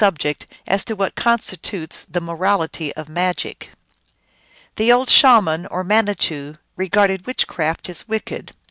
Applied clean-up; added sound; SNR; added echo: none; none; none; none.